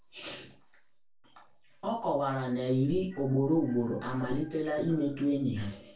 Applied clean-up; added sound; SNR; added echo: none; none; none; reverberation time 0.3 s.